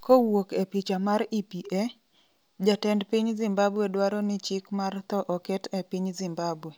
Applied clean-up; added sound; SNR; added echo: none; none; none; none.